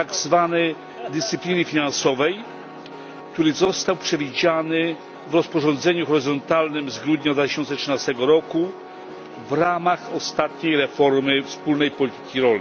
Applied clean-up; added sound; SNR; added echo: none; Piano; 17 dB; none.